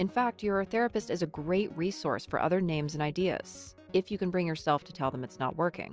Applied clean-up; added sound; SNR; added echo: none; none; none; none.